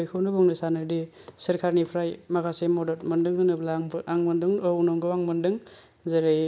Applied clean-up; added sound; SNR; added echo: none; none; none; none.